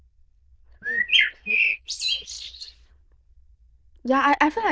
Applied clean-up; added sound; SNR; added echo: neural diffusion model UNIVERSE++.